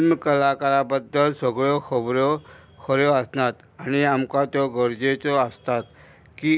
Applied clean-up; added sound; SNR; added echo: none; none; none; none.